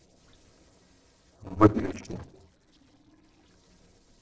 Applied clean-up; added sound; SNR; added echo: neural separator model SepFormer DNS4.